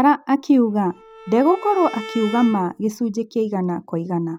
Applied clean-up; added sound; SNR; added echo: none; Bowed string instrument; 17 dB; none.